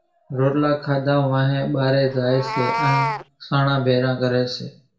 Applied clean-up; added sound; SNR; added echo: none; Meow; 9 dB; reverberation time 0.4 s.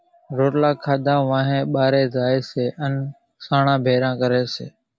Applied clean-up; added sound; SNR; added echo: none; none; none; none.